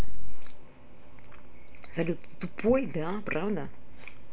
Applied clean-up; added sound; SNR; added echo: none; none; none; none.